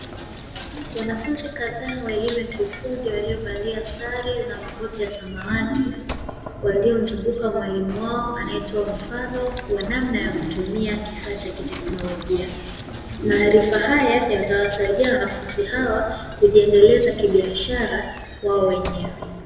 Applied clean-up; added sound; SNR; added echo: none; Knock; 15 dB; reverberation time 1.1 s.